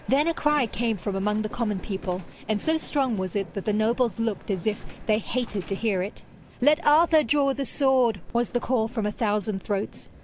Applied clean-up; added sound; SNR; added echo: none; Train; 20 dB; none.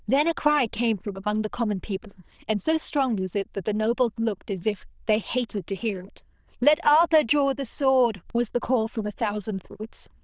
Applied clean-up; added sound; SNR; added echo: neural diffusion model UNIVERSE++.